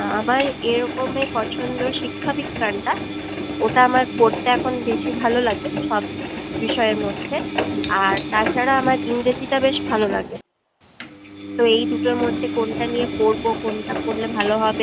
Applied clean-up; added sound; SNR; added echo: none; Engine; 5 dB; none.